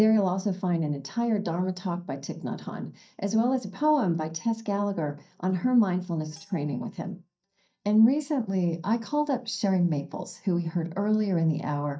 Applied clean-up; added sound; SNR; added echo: neural mask model DeepFilterNet 3.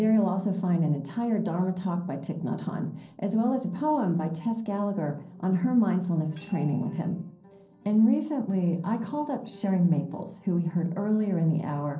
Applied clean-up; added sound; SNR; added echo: neural separator model SepFormer DNS4.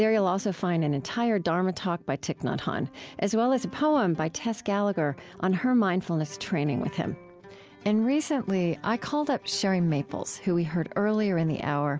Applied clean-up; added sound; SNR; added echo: none; none; none; none.